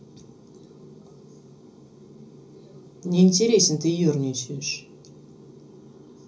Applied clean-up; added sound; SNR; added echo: none; none; none; reverberation time 0.5 s.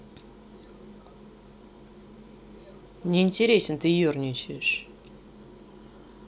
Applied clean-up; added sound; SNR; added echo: none; none; none; none.